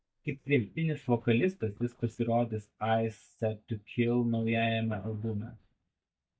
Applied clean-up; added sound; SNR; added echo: neural mask model DeepFilterNet 3.